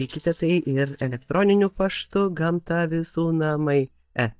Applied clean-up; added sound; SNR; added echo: neural mask model DeepFilterNet 3.